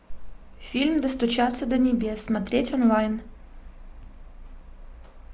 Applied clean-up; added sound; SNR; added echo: none; none; none; none.